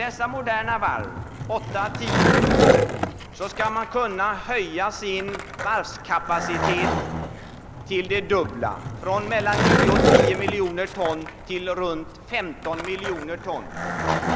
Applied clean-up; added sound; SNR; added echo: none; Skateboard; -2 dB; none.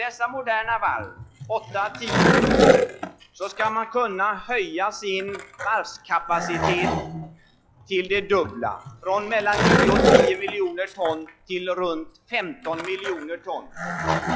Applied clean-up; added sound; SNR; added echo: classical method log-MMSE.